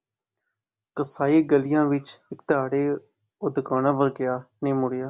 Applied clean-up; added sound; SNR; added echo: none; none; none; none.